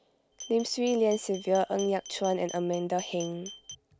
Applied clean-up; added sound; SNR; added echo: none; Glass; 17 dB; none.